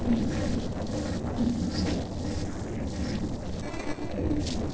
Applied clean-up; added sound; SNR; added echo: neural separator model SepFormer DNS4.